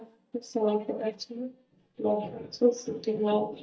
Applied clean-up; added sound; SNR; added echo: neural mask model DeepFilterNet 3.